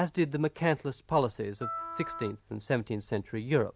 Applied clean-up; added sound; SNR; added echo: none; Wind instrument, woodwind instrument; 11 dB; none.